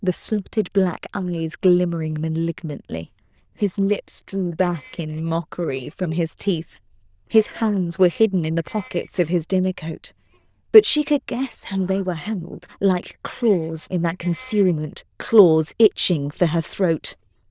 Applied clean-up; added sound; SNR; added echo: neural diffusion model UNIVERSE++.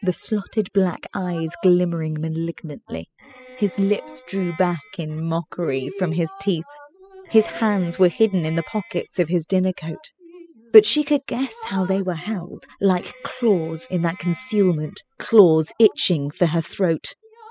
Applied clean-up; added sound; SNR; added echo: classical method spectral subtraction.